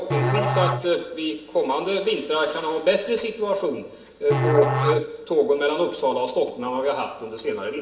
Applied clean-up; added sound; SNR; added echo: none; Musical instrument; 4 dB; reverberation time 0.6 s.